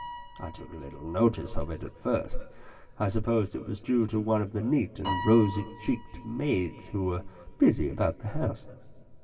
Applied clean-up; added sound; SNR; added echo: none; Piano; 15 dB; reverberation time 2.5 s.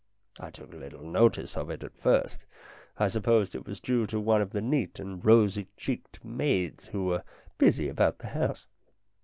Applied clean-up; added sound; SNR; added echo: none; none; none; none.